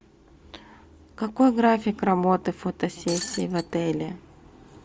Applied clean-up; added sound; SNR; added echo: none; Shatter; 10 dB; none.